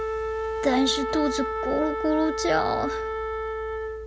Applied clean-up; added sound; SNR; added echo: none; Wind instrument, woodwind instrument; 2 dB; none.